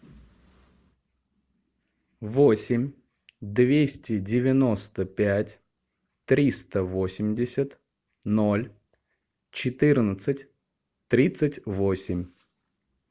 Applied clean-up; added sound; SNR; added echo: none; none; none; none.